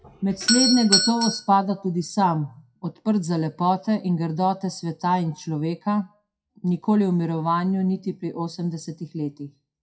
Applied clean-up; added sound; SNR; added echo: classical method WPE with log-MMSE.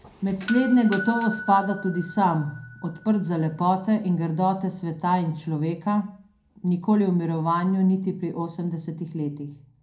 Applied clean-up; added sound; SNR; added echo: none; Doorbell; 6 dB; reverberation time 0.2 s.